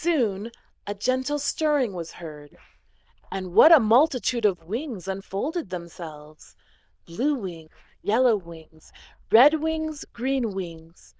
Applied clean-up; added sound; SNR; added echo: neural diffusion model UNIVERSE++.